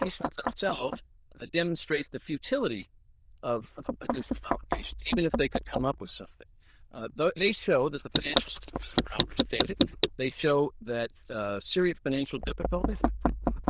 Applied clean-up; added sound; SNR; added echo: neural diffusion model UNIVERSE++.